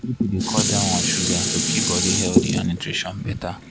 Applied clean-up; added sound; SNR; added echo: none; Dishes, pots, and pans; -3 dB; none.